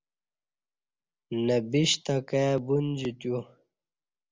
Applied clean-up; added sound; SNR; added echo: none; none; none; none.